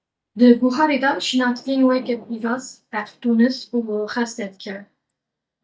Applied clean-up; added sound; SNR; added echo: neural mask model DeepFilterNet 3.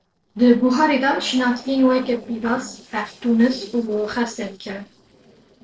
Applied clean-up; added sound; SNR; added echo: neural separator model SepFormer DNS4.